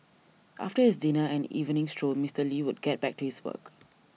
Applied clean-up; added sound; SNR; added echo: none; none; none; none.